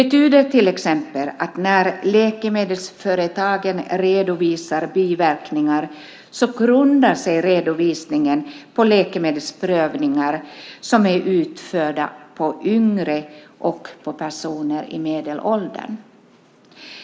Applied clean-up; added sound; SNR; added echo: none; none; none; none.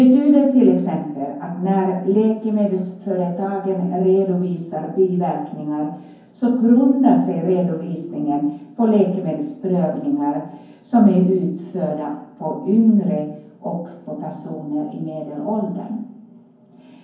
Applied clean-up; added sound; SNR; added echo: none; none; none; reverberation time 0.9 s.